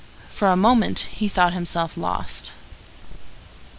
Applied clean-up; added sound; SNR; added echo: none; none; none; none.